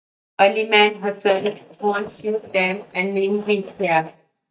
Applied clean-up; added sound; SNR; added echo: neural mask model DeepFilterNet 3.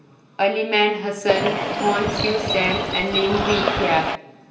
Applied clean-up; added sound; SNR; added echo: none; Bird; 1 dB; reverberation time 1.1 s.